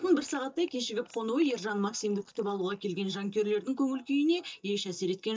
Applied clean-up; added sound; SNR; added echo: neural mask model DeepFilterNet 3.